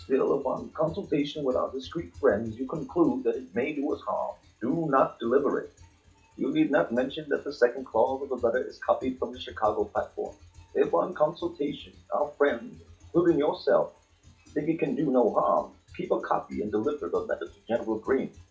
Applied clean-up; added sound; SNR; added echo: classical method log-MMSE.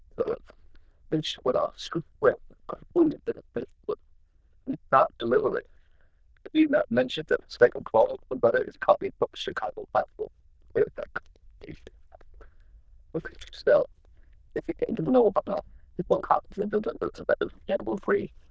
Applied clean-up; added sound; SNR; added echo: neural diffusion model UNIVERSE++.